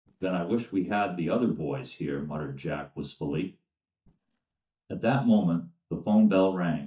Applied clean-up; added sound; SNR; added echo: neural mask model DeepFilterNet 3.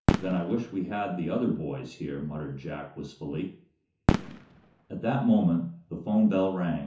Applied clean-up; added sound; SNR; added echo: none; Fireworks; 4 dB; reverberation time 0.9 s.